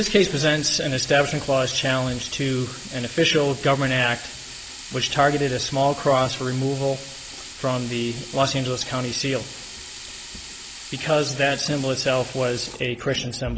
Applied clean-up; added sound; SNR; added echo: none; Sink (filling or washing); 14 dB; none.